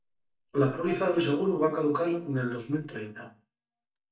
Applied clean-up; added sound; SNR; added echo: neural mask model DeepFilterNet 3.